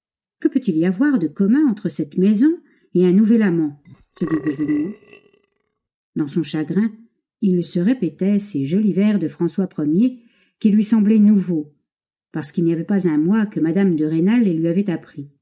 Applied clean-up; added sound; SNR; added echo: neural mask model RNNoise.